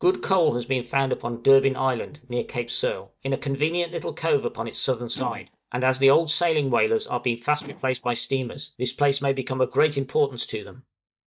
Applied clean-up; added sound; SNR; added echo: neural mask model DeepFilterNet 3.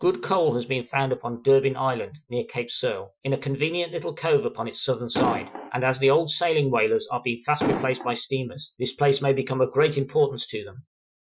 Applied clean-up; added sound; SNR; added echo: classical method Wiener filter.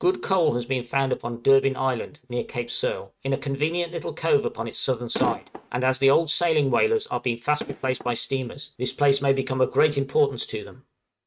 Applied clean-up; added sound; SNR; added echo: neural mask model RNNoise.